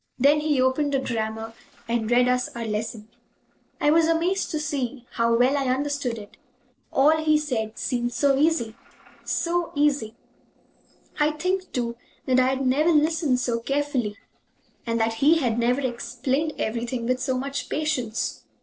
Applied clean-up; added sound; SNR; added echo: neural separator model SepFormer DNS4.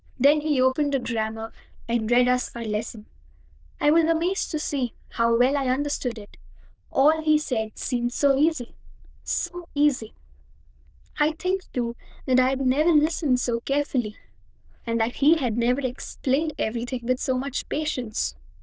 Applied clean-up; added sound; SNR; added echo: neural diffusion model UNIVERSE++.